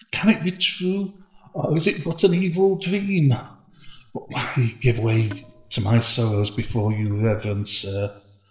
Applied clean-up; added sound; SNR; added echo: neural separator model SepFormer DNS4.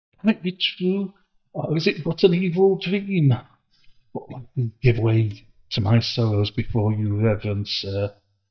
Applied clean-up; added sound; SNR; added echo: neural mask model DeepFilterNet 3.